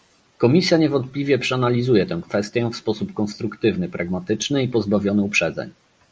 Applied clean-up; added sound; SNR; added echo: none; none; none; none.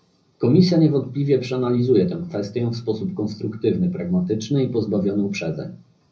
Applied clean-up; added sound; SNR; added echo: none; none; none; reverberation time 0.4 s.